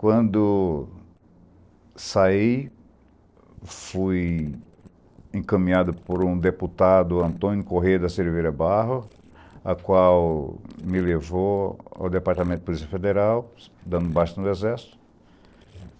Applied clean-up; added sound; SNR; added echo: neural separator model SepFormer DNS4.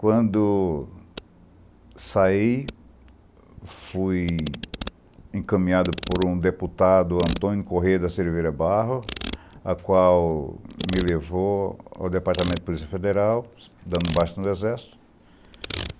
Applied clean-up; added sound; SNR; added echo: none; Ratchet, pawl; 8 dB; none.